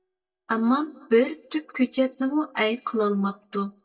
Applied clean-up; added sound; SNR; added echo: neural mask model DeepFilterNet 3.